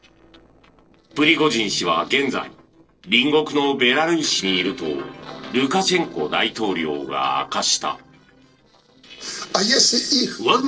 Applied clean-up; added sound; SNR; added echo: neural separator model SepFormer DNS4.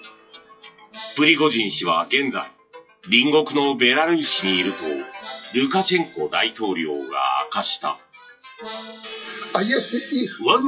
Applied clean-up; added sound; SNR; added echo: classical method WPE with log-MMSE.